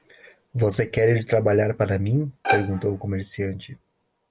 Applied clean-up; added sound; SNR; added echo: none; Bowed string instrument; 5 dB; none.